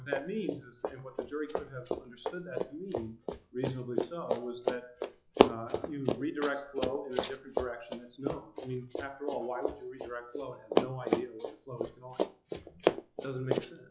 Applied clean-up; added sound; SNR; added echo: classical method log-MMSE.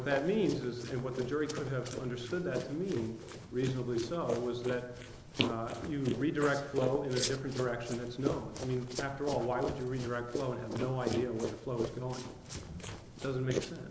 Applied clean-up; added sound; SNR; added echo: neural mask model Resemble Enhance denoiser.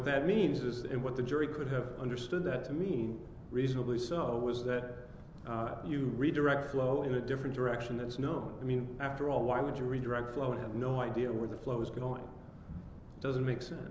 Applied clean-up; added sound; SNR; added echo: none; none; none; none.